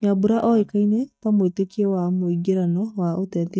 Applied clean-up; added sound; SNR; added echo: neural mask model DeepFilterNet 3.